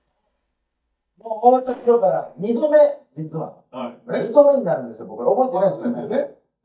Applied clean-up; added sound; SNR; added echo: neural mask model DeepFilterNet 3.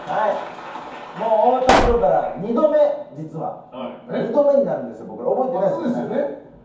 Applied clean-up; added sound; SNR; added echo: none; Explosion; 1 dB; reverberation time 0.6 s.